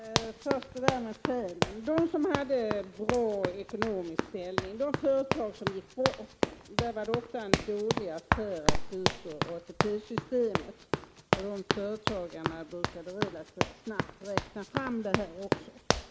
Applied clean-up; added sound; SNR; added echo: none; Run; -1 dB; none.